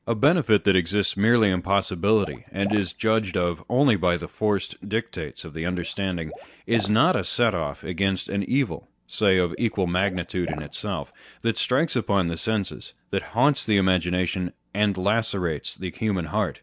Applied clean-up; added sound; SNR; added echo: none; Water / Liquid; 19 dB; none.